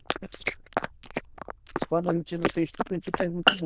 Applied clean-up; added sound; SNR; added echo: neural diffusion model UNIVERSE++.